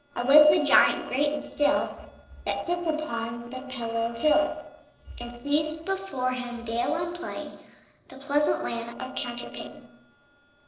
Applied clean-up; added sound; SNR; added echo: neural separator model SepFormer DNS4.